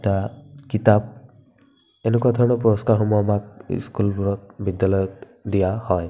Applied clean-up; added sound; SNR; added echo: none; none; none; none.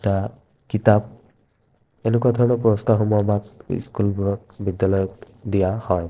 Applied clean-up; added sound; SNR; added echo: neural separator model SepFormer DNS4.